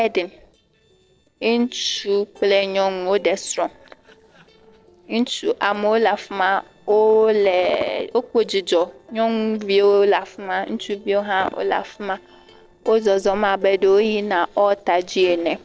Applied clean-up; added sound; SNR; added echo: neural separator model SepFormer DNS4.